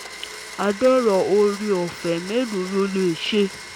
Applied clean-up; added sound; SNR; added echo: none; Domestic sounds, home sounds; 15 dB; none.